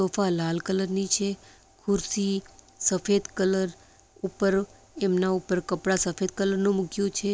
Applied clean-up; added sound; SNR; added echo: none; none; none; none.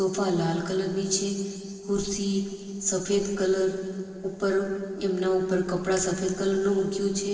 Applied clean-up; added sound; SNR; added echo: neural separator model SepFormer DNS4.